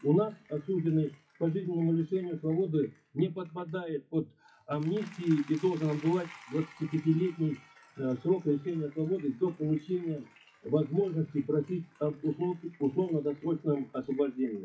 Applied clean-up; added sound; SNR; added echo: classical method WPE with log-MMSE.